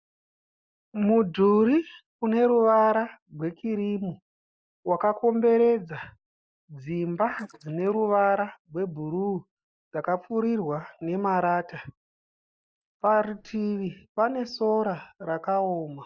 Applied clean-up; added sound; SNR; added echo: neural mask model Resemble Enhance denoiser.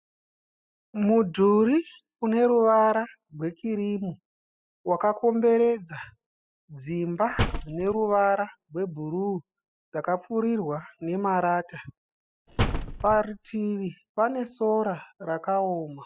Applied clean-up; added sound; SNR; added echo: classical method spectral subtraction.